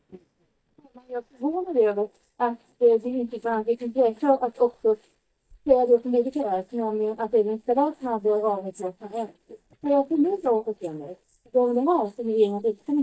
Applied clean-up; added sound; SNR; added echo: neural mask model DeepFilterNet 3.